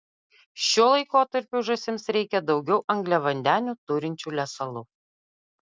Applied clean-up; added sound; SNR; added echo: none; none; none; none.